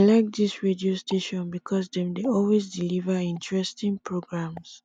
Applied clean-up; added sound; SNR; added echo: neural mask model DeepFilterNet 3.